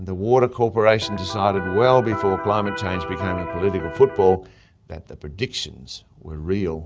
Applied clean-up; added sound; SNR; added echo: none; Electric guitar; 9 dB; none.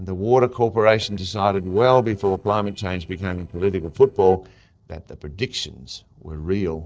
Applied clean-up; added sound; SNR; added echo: neural separator model SepFormer DNS4.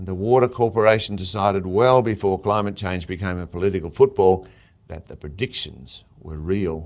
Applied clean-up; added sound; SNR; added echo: none; none; none; none.